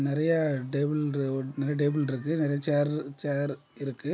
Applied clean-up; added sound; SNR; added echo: none; none; none; none.